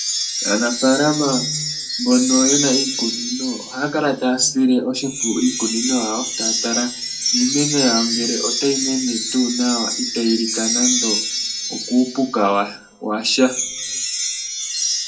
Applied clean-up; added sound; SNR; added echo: none; Wind chime; 3 dB; reverberation time 0.2 s.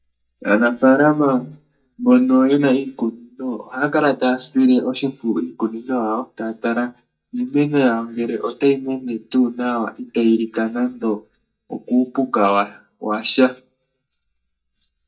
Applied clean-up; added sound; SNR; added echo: neural mask model DeepFilterNet 3.